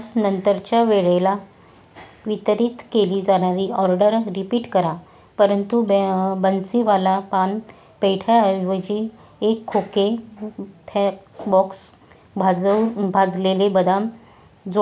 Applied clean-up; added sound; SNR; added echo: none; none; none; none.